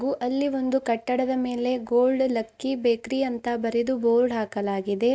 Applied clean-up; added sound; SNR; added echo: none; none; none; none.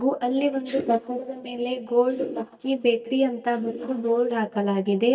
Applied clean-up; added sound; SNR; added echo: neural mask model DeepFilterNet 3.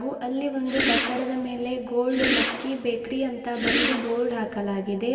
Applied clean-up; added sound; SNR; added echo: none; Whoosh, swoosh, swish; -1 dB; reverberation time 2.6 s.